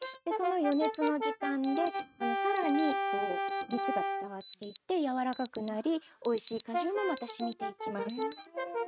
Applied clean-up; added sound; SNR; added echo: neural mask model RNNoise.